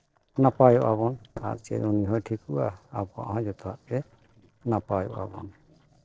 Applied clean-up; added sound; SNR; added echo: neural separator model SepFormer DNS4.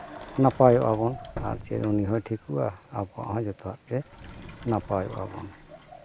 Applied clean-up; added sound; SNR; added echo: none; Sliding door; 17 dB; none.